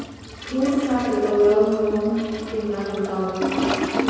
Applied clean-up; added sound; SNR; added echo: none; Toilet flush; 6 dB; reverberation time 2.2 s.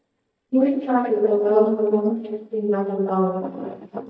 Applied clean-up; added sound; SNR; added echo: neural mask model DeepFilterNet 3.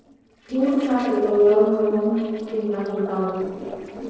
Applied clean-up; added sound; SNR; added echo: neural separator model SepFormer DNS4.